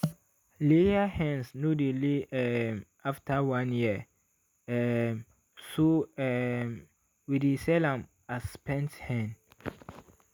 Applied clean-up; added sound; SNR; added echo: none; none; none; none.